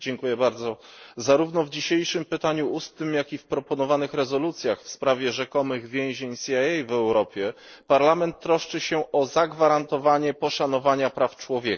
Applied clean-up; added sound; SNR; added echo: neural mask model Resemble Enhance denoiser.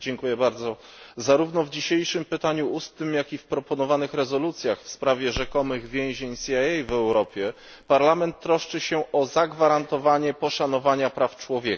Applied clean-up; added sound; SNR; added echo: none; Crackle; 19 dB; none.